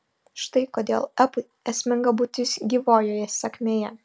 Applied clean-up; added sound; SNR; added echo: none; none; none; none.